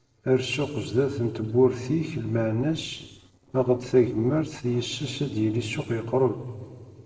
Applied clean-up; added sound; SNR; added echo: neural separator model SepFormer DNS4.